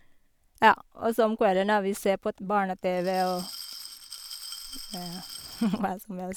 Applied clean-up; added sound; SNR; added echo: none; Glass; 14 dB; none.